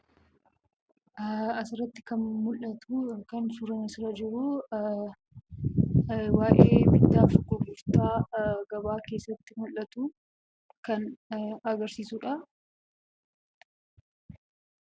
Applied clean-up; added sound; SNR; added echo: none; none; none; none.